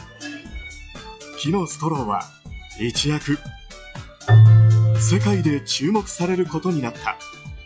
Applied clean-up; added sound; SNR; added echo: classical method log-MMSE.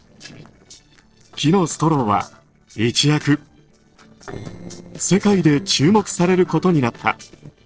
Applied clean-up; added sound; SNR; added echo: neural separator model SepFormer DNS4.